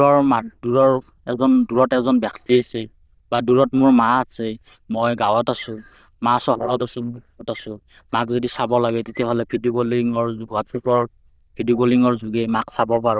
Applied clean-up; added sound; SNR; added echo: neural diffusion model UNIVERSE++.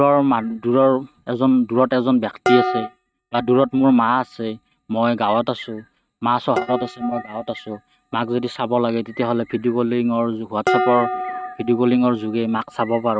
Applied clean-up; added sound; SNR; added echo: neural mask model RNNoise.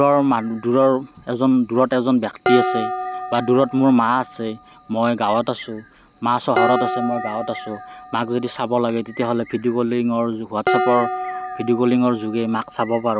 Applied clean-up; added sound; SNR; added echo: none; Dishes, pots, and pans; 8 dB; none.